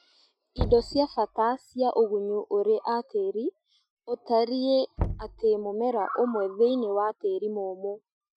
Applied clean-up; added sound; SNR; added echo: classical method Wiener filter.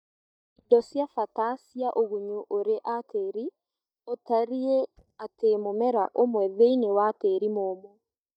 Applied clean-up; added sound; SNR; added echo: neural mask model DeepFilterNet 3.